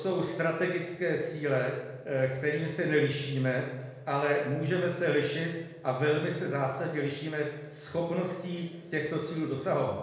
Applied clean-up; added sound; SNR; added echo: none; none; none; reverberation time 0.9 s.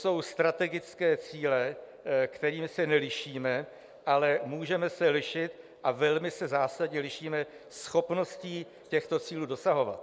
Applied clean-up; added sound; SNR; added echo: none; none; none; none.